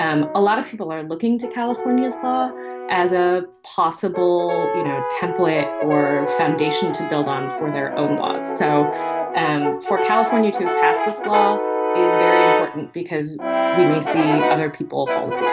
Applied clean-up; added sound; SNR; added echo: none; Brass instrument; 1 dB; none.